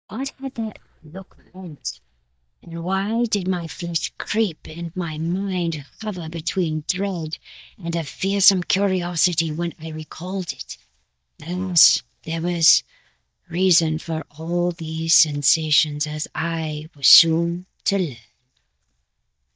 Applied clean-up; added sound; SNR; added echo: neural mask model DeepFilterNet 3.